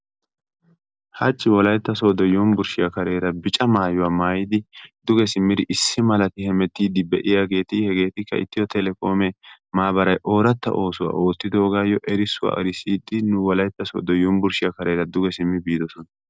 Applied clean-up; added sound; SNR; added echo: none; none; none; none.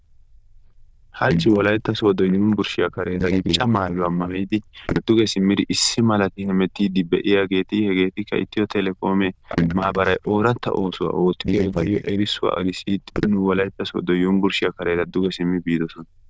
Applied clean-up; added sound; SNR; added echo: neural diffusion model UNIVERSE++.